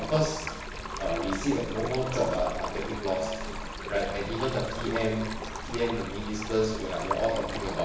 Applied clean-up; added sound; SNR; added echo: none; Stream; 5 dB; reverberation time 0.9 s.